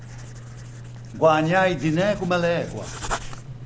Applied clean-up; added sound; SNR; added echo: none; Writing; 11 dB; none.